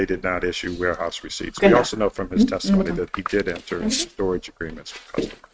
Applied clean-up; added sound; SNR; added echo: neural mask model RNNoise.